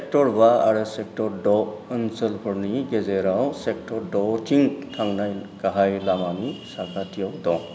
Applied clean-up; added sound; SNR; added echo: none; none; none; none.